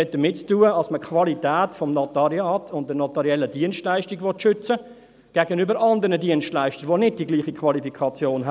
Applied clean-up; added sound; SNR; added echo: none; none; none; none.